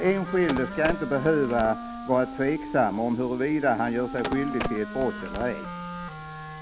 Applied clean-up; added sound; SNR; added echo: none; Wind instrument, woodwind instrument + Telephone; 8 dB; none.